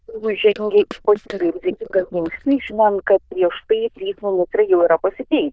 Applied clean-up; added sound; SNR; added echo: neural diffusion model UNIVERSE++.